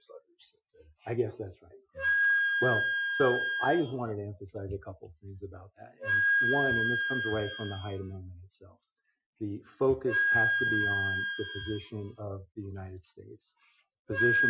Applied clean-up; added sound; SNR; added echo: classical method Wiener filter.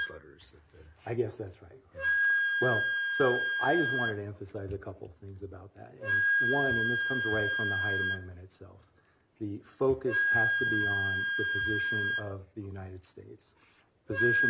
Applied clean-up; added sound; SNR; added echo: none; Wind instrument, woodwind instrument; -4 dB; none.